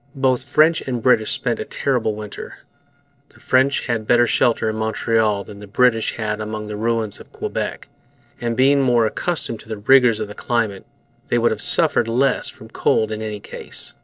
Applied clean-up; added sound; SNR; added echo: neural separator model SepFormer DNS4.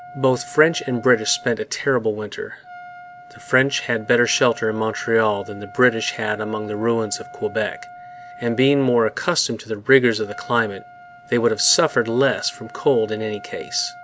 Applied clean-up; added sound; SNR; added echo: none; Trumpet; 20 dB; none.